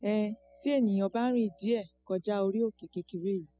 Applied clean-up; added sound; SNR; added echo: classical method spectral subtraction.